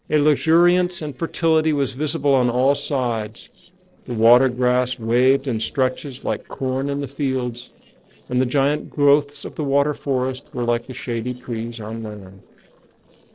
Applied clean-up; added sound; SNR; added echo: neural separator model SepFormer DNS4.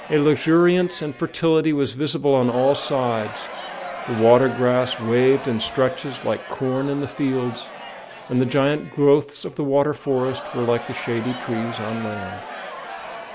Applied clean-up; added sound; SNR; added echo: none; Crowd; 13 dB; none.